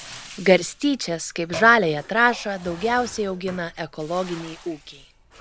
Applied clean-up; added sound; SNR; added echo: none; Bathtub (filling or washing); 18 dB; none.